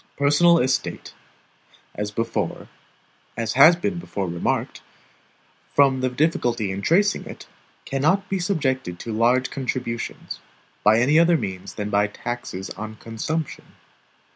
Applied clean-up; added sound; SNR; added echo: none; none; none; none.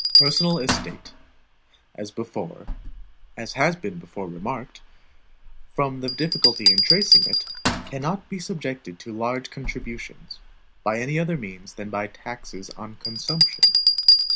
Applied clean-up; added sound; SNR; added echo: none; Bell; -5 dB; none.